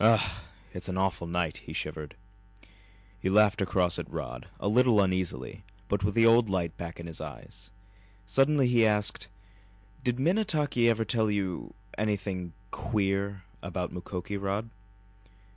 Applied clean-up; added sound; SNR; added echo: none; none; none; none.